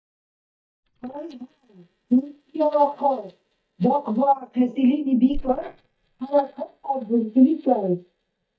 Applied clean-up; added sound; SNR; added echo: neural mask model DeepFilterNet 3.